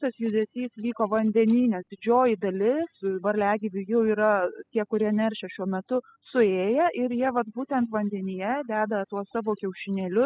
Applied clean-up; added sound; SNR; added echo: classical method spectral subtraction.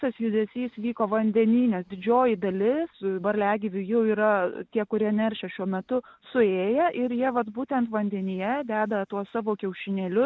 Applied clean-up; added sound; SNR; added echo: none; none; none; none.